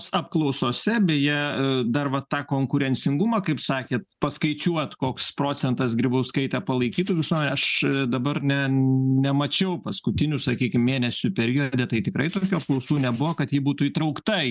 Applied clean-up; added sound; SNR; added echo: neural mask model RNNoise.